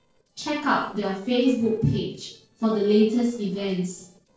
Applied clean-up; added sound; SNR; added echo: neural separator model SepFormer DNS4.